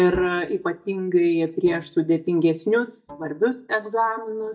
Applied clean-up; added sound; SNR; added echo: neural mask model DeepFilterNet 3.